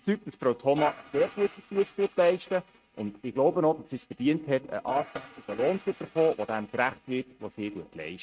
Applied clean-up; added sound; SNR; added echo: neural mask model RNNoise.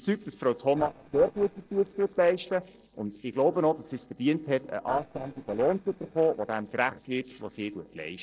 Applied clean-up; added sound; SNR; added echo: neural separator model SepFormer DNS4.